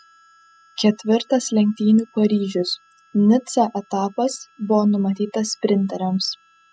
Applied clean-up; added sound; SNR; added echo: classical method spectral subtraction.